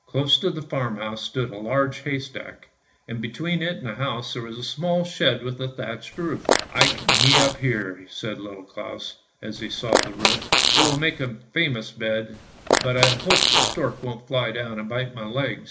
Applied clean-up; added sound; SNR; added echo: none; Fart; -4 dB; reverberation time 0.4 s.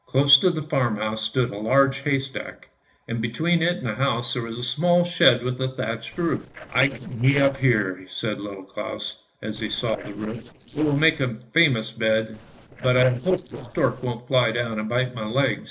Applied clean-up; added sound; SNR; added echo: neural separator model SepFormer DNS4.